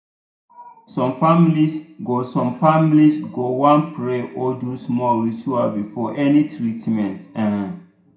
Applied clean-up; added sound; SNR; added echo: none; none; none; reverberation time 0.5 s.